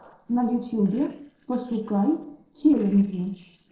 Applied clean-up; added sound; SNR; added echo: neural separator model SepFormer DNS4.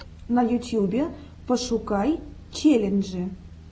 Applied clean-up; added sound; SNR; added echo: none; none; none; none.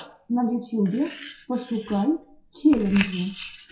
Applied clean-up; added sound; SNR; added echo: classical method WPE with log-MMSE.